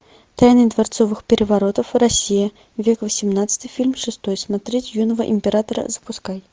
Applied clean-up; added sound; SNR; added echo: none; none; none; none.